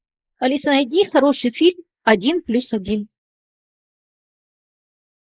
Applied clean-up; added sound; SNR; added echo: neural mask model Resemble Enhance denoiser.